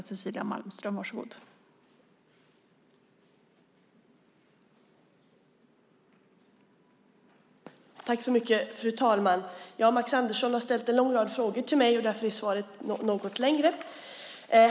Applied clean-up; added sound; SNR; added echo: none; none; none; none.